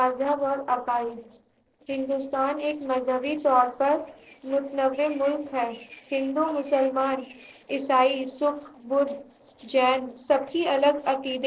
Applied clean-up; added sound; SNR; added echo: neural separator model SepFormer DNS4.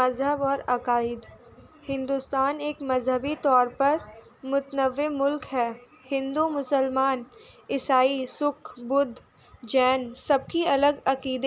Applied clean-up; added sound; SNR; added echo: none; none; none; none.